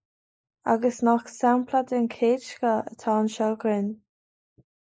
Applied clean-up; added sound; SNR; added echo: neural mask model Resemble Enhance denoiser.